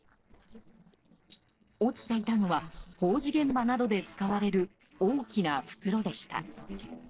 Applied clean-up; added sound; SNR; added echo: neural separator model SepFormer DNS4.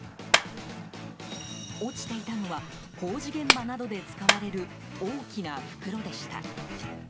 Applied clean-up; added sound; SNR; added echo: none; Clapping; -3 dB; none.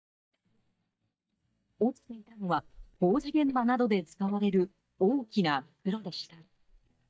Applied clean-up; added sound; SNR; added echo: neural mask model DeepFilterNet 3.